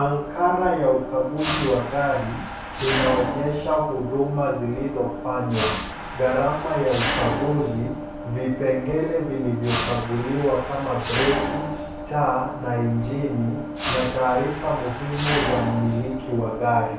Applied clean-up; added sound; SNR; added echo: none; Mechanisms; 6 dB; reverberation time 0.6 s.